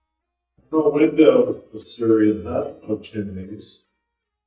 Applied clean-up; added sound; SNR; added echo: neural mask model DeepFilterNet 3.